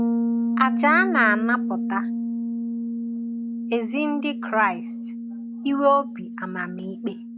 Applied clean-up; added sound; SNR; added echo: none; Bass guitar; 2 dB; none.